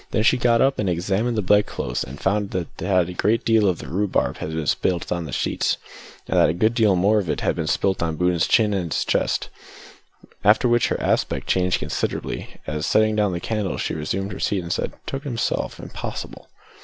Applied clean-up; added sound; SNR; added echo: none; none; none; none.